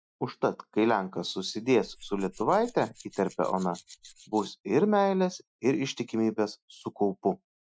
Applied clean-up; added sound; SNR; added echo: classical method Wiener filter.